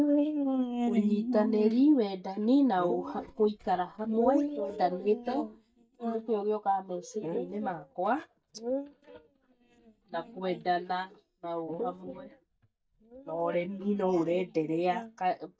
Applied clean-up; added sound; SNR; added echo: neural mask model DeepFilterNet 3.